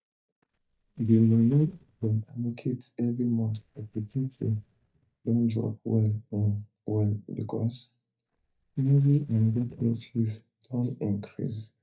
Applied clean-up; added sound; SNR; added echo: neural mask model DeepFilterNet 3.